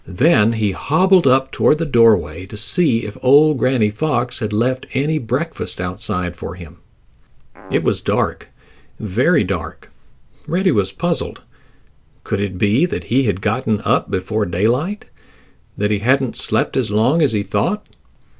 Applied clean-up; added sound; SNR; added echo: none; Fart; 18 dB; none.